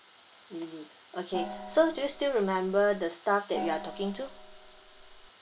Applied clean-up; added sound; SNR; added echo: none; Gong; 11 dB; none.